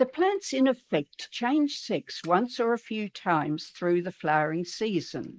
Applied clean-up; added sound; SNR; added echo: neural mask model Resemble Enhance denoiser.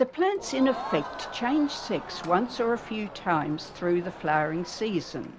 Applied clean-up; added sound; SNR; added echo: none; Crowd; 12 dB; none.